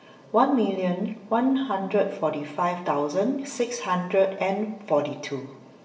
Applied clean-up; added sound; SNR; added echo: none; none; none; reverberation time 0.8 s.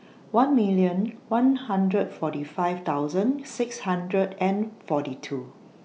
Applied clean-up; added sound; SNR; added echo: none; none; none; none.